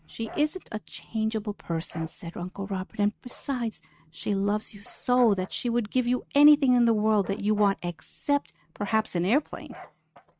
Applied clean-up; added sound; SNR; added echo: neural mask model RNNoise.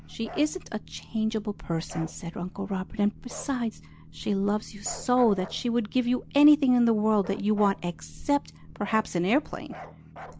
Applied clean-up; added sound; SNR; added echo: none; Bark + Boat, Water vehicle; 18 dB; none.